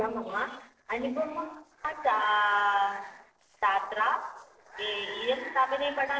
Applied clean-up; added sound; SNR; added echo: neural separator model SepFormer DNS4.